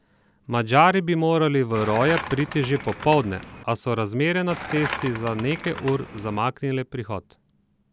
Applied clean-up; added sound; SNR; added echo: none; Skateboard; 10 dB; none.